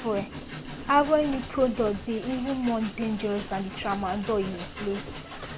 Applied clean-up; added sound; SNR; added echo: none; Train; 10 dB; none.